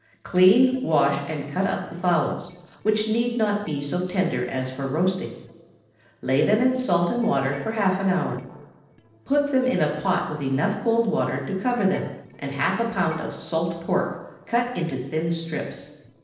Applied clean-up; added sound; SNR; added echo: neural separator model SepFormer DNS4.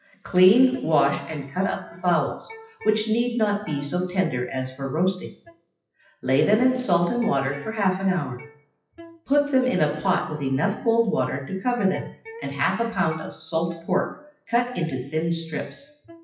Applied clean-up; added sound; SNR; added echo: classical method WPE with log-MMSE.